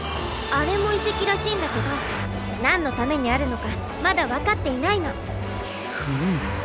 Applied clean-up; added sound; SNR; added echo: none; none; none; none.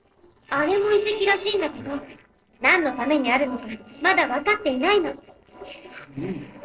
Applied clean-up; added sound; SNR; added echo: neural separator model SepFormer DNS4.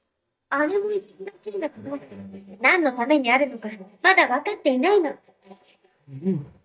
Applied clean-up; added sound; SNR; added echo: neural mask model DeepFilterNet 3.